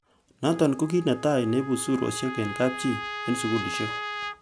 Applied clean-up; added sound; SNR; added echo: none; Trumpet; 9 dB; none.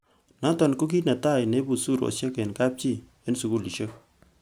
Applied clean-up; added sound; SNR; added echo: none; none; none; none.